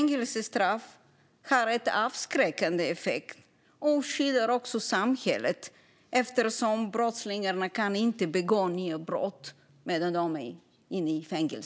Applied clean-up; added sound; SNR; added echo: none; none; none; none.